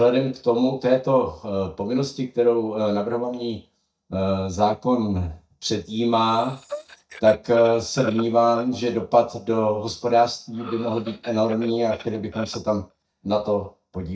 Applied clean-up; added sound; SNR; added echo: neural mask model DeepFilterNet 3.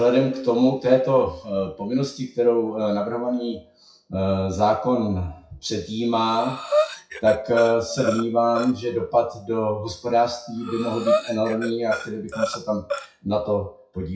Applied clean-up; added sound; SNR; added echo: classical method WPE with log-MMSE.